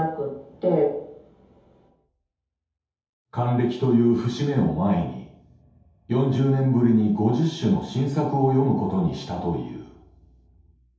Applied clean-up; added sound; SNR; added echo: none; none; none; reverberation time 0.8 s.